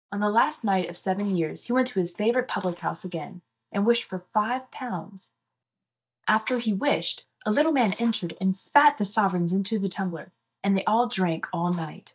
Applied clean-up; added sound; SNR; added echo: neural mask model DeepFilterNet 3.